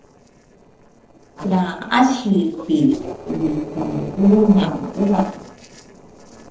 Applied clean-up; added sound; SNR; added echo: neural separator model SepFormer DNS4.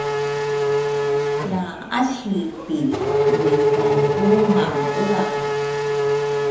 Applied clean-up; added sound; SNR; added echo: none; Race car, auto racing / Accelerating, revving, vroom; -4 dB; reverberation time 0.9 s.